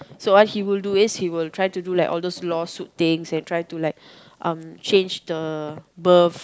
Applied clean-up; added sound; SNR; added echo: none; none; none; none.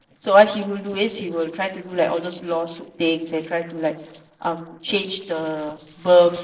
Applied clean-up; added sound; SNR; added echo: neural separator model SepFormer DNS4.